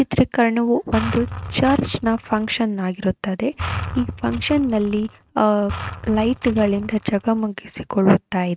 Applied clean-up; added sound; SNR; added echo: neural mask model RNNoise.